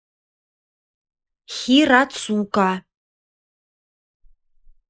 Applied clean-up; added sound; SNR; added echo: neural mask model Resemble Enhance denoiser.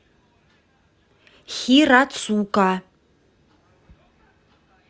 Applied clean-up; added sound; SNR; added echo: none; none; none; none.